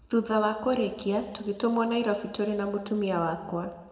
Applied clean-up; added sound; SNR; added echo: none; none; none; reverberation time 1.3 s.